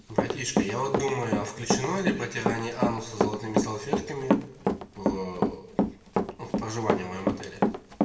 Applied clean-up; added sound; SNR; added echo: none; Run; -4 dB; reverberation time 0.9 s.